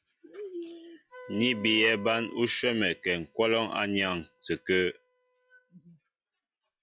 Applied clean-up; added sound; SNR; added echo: classical method log-MMSE.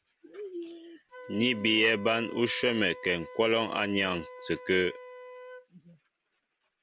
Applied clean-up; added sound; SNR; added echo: none; Wind instrument, woodwind instrument; 16 dB; none.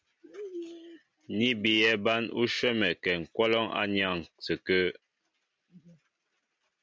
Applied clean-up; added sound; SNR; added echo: none; none; none; none.